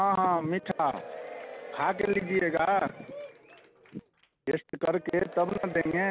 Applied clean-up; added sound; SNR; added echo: none; Applause / Crowd / Cheering; 15 dB; none.